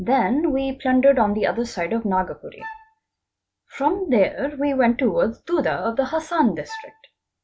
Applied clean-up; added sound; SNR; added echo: none; Wind instrument, woodwind instrument; 18 dB; none.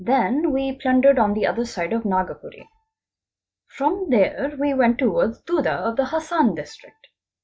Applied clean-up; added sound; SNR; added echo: neural mask model DeepFilterNet 3.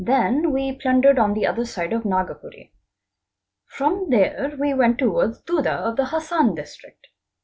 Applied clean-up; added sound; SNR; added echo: none; none; none; none.